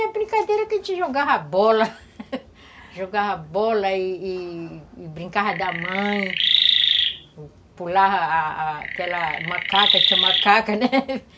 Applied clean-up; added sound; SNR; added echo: none; Chirp, tweet; -2 dB; none.